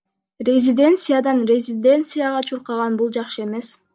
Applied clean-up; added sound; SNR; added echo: none; none; none; none.